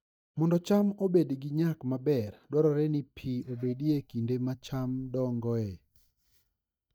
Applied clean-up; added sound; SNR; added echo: neural mask model DeepFilterNet 3.